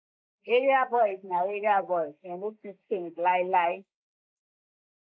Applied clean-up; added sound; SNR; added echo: neural mask model Resemble Enhance denoiser.